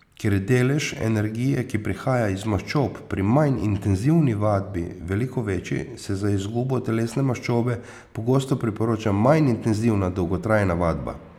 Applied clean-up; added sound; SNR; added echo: none; none; none; none.